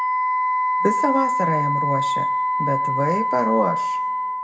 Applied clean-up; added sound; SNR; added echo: none; Wind instrument, woodwind instrument; -4 dB; reverberation time 0.6 s.